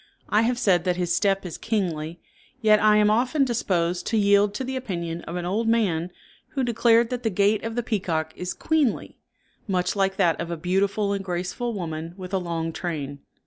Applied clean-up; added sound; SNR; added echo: none; none; none; none.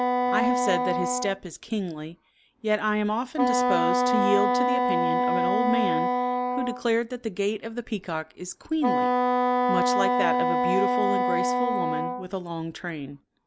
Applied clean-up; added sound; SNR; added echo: none; Wind instrument, woodwind instrument; -4 dB; none.